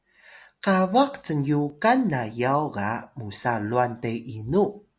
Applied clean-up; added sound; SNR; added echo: none; none; none; none.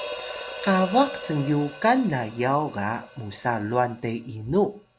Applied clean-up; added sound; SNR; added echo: none; Hi-hat; 14 dB; none.